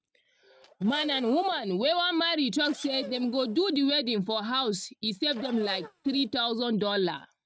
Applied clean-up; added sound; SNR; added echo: neural mask model RNNoise.